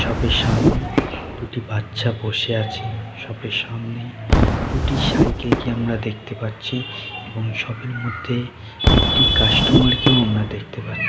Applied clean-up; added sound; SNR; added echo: none; Whoosh, swoosh, swish / Fireworks; 0 dB; none.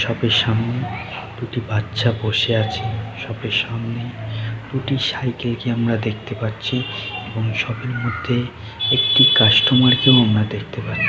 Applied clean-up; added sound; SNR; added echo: none; none; none; none.